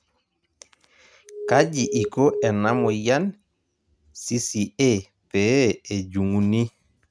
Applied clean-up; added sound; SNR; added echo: neural mask model RNNoise.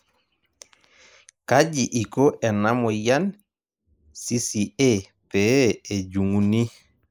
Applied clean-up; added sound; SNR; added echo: neural mask model Resemble Enhance denoiser.